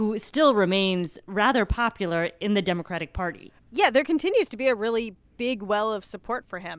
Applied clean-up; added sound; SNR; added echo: none; none; none; none.